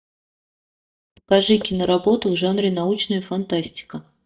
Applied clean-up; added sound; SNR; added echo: neural mask model DeepFilterNet 3.